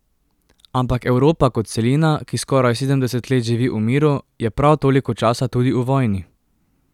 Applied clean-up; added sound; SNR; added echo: none; none; none; none.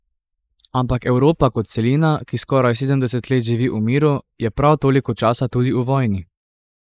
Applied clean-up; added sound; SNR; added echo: neural mask model Resemble Enhance denoiser.